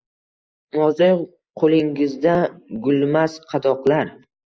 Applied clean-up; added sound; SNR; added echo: neural mask model Resemble Enhance denoiser.